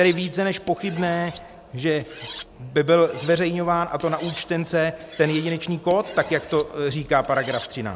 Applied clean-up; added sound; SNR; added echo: none; Cutlery, silverware; 19 dB; none.